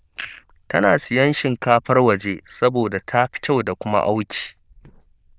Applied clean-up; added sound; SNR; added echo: neural diffusion model UNIVERSE++.